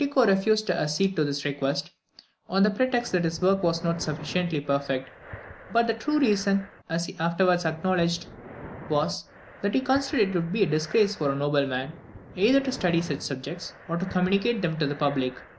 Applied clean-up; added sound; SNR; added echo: none; Breathing; 18 dB; none.